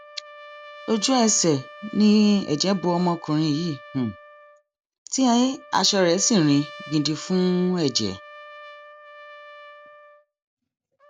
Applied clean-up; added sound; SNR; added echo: none; Trumpet; 20 dB; none.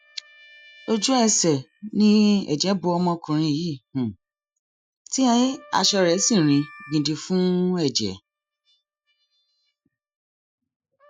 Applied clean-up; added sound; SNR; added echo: classical method Wiener filter.